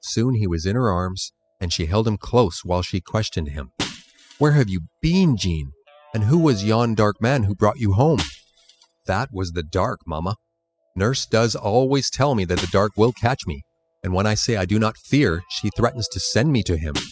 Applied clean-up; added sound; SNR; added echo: classical method spectral subtraction.